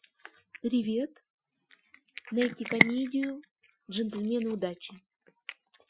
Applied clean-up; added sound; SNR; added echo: classical method Wiener filter.